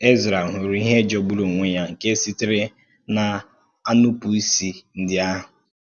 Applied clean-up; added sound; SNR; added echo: none; none; none; none.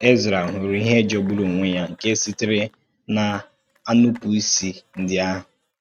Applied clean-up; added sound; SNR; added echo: neural mask model RNNoise.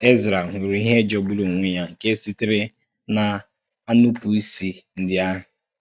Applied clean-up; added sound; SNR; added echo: neural mask model DeepFilterNet 3.